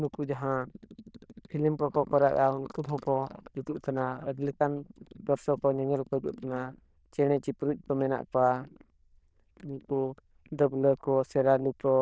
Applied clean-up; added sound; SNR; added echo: neural diffusion model UNIVERSE++.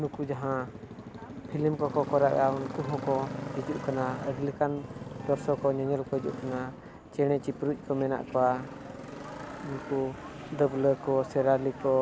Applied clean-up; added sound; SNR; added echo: none; Motorcycle; 11 dB; none.